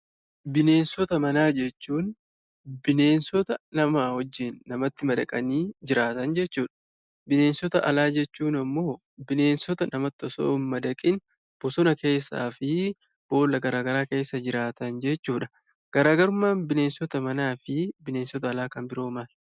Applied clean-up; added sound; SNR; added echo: none; none; none; none.